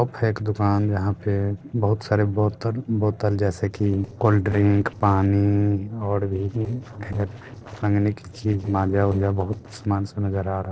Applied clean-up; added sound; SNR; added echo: neural separator model SepFormer DNS4.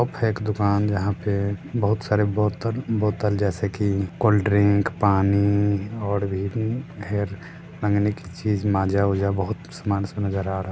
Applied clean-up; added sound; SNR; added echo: none; none; none; none.